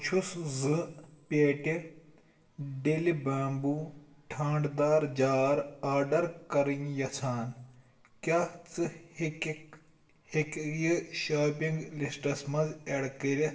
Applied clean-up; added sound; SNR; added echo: none; none; none; reverberation time 0.7 s.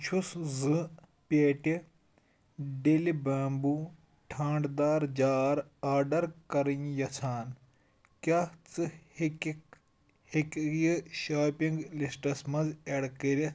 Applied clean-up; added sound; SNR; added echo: none; none; none; none.